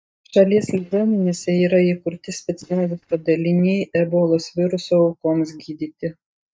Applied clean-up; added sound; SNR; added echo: neural mask model DeepFilterNet 3.